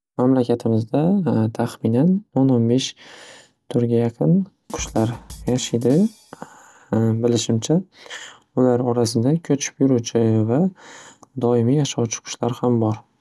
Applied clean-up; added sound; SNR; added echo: none; Drum kit; 18 dB; none.